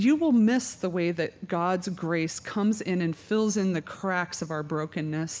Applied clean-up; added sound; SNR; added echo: none; none; none; none.